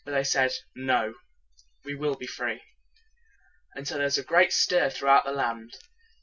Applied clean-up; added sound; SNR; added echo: none; none; none; none.